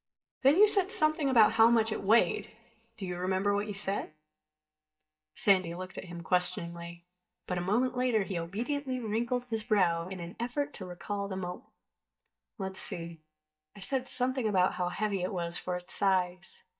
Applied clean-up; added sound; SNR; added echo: neural mask model DeepFilterNet 3.